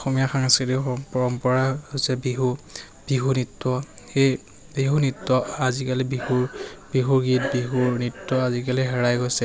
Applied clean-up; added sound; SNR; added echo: none; none; none; none.